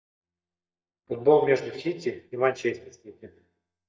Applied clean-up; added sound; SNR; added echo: neural mask model DeepFilterNet 3.